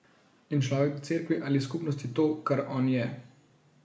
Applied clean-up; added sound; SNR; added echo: none; none; none; none.